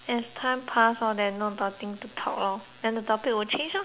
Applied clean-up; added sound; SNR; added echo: none; none; none; none.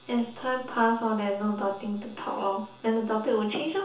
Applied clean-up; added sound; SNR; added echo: none; none; none; reverberation time 0.7 s.